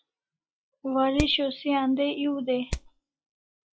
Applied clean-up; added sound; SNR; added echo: classical method log-MMSE.